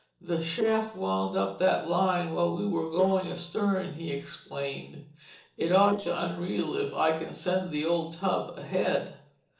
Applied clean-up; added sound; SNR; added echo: neural separator model SepFormer DNS4.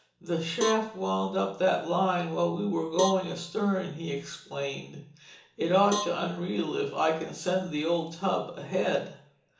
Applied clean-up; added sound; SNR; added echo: none; Cowbell; 11 dB; reverberation time 0.8 s.